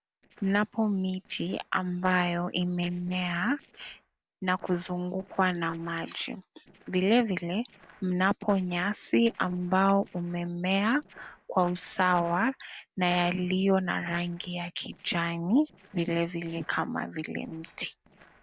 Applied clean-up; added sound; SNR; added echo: neural separator model SepFormer DNS4.